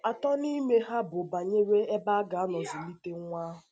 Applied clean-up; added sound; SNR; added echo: none; none; none; none.